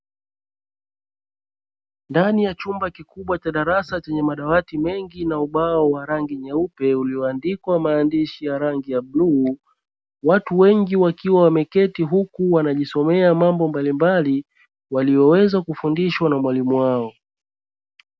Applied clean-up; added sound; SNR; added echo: none; none; none; none.